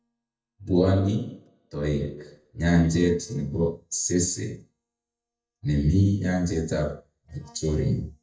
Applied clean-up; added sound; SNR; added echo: neural mask model DeepFilterNet 3.